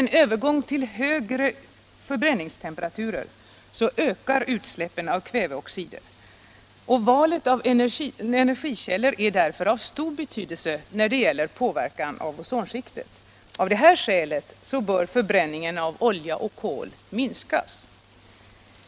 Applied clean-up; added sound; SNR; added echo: none; none; none; none.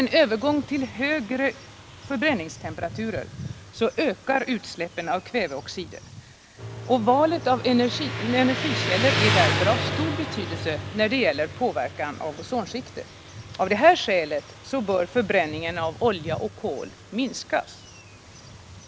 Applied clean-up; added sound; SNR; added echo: none; Motorcycle; 7 dB; none.